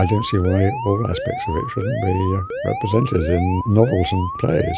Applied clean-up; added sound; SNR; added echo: none; Alarm; 8 dB; none.